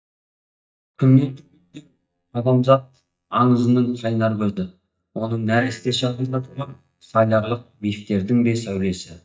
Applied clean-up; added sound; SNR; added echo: neural mask model DeepFilterNet 3.